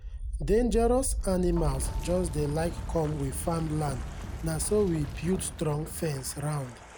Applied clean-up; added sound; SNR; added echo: none; Wind; 5 dB; none.